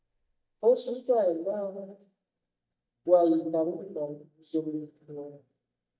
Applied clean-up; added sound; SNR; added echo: neural mask model DeepFilterNet 3.